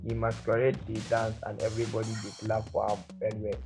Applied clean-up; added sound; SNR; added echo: none; Drum kit; 13 dB; none.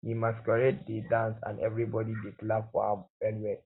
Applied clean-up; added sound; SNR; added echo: none; none; none; none.